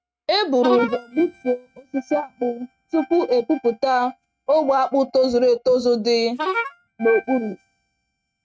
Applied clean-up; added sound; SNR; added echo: neural mask model RNNoise.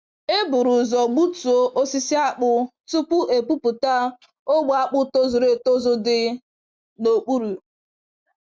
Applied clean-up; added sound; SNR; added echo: none; none; none; none.